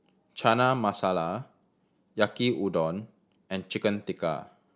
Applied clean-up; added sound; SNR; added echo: none; none; none; none.